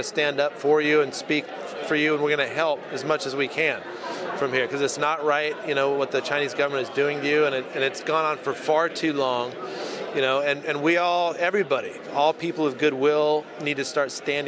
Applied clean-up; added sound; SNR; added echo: none; none; none; none.